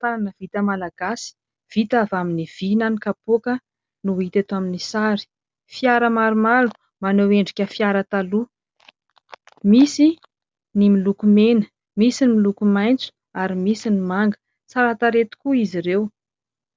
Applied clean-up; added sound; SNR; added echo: none; none; none; none.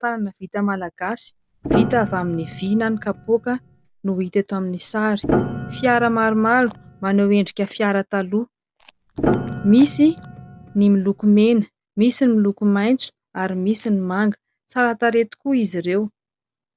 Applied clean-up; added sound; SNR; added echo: none; Piano; 7 dB; none.